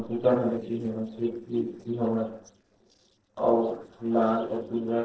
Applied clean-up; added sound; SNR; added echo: neural separator model SepFormer DNS4.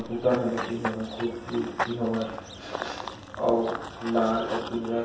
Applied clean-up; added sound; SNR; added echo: none; Run / Bird vocalization, bird call, bird song; 8 dB; reverberation time 0.7 s.